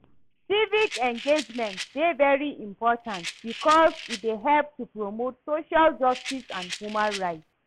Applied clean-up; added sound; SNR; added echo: none; Rattle; 13 dB; none.